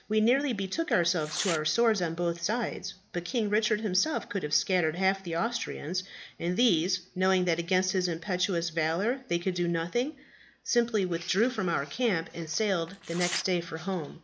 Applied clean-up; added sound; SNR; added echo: none; Tearing; 12 dB; none.